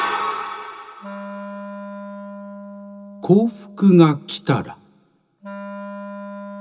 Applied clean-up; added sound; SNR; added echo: none; Wind instrument, woodwind instrument; 14 dB; reverberation time 0.2 s.